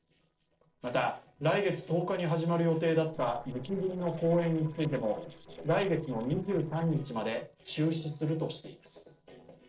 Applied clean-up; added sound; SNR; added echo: neural separator model SepFormer DNS4.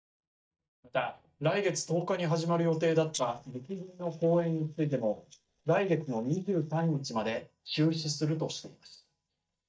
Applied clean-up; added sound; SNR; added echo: neural mask model DeepFilterNet 3.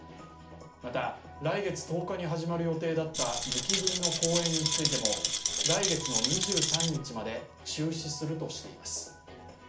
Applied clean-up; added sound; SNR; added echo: none; Rattle; -3 dB; reverberation time 0.4 s.